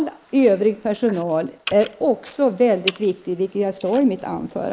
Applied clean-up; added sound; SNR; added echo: neural mask model Resemble Enhance denoiser.